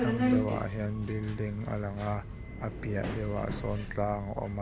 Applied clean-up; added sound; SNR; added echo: none; Subway, metro, underground; 1 dB; none.